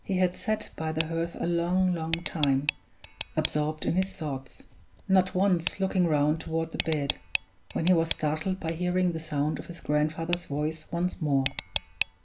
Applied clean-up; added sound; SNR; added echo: none; Tick; 5 dB; none.